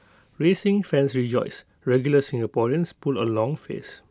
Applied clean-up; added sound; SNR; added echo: none; none; none; none.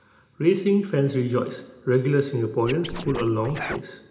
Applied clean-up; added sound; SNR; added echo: none; Scratching (performance technique); 10 dB; reverberation time 0.8 s.